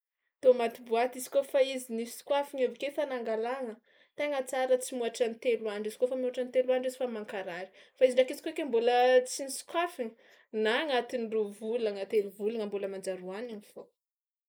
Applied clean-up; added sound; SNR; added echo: neural mask model Resemble Enhance denoiser.